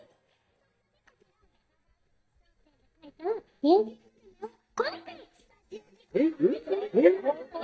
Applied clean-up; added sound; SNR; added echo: neural mask model DeepFilterNet 3.